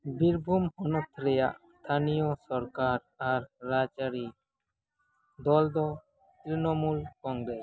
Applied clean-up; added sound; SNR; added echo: none; none; none; none.